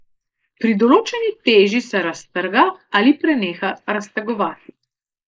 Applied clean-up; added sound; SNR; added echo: neural mask model Resemble Enhance denoiser.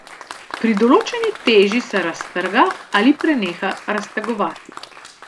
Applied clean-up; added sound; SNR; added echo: none; Applause; 15 dB; none.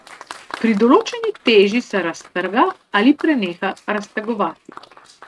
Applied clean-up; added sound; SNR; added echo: neural mask model RNNoise.